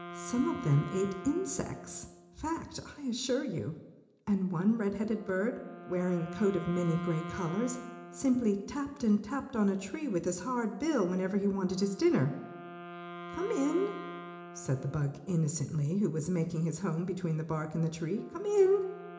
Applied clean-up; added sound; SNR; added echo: none; Wind instrument, woodwind instrument; 16 dB; reverberation time 0.8 s.